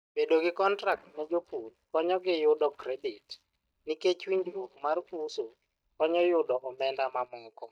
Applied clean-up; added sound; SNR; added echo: neural mask model DeepFilterNet 3.